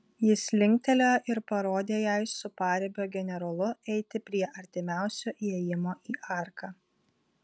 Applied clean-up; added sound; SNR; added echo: none; none; none; none.